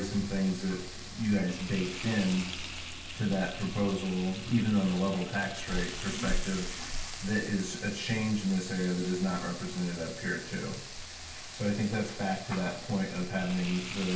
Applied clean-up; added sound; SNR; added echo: none; Frying (food); 11 dB; reverberation time 0.3 s.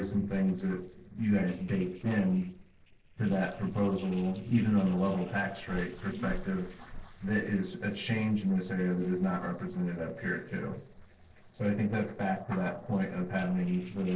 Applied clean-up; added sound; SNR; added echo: neural separator model SepFormer DNS4.